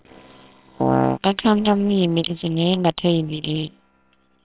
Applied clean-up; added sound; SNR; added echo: neural separator model SepFormer WHAMR!.